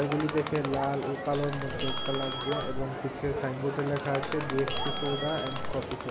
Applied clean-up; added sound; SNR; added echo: none; Crowd + Doorbell; 2 dB; none.